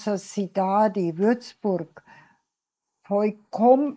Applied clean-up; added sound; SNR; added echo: neural mask model Resemble Enhance denoiser.